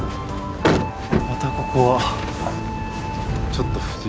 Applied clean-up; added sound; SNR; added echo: none; none; none; none.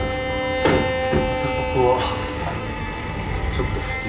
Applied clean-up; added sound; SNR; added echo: none; Bowed string instrument; 3 dB; reverberation time 0.7 s.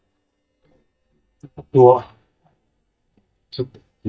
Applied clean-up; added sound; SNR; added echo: neural mask model DeepFilterNet 3.